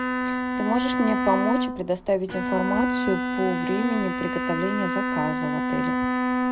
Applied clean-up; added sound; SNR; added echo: none; Bowed string instrument; -2 dB; none.